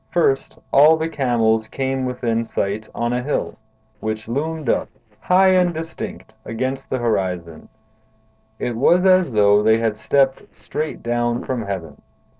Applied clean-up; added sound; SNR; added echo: neural separator model SepFormer DNS4.